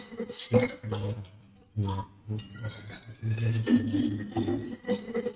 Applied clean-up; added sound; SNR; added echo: neural mask model RNNoise.